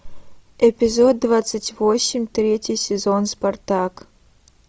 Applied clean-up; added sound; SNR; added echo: none; none; none; none.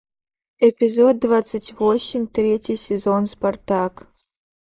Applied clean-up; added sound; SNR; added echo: neural mask model Resemble Enhance denoiser.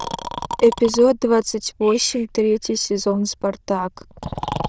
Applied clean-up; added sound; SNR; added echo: neural diffusion model UNIVERSE++.